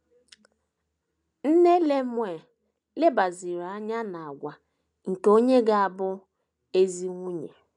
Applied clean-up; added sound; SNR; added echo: none; none; none; none.